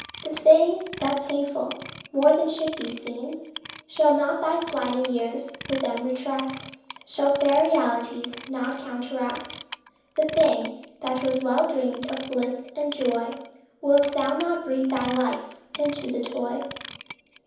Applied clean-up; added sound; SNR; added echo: none; Clock; 13 dB; reverberation time 0.9 s.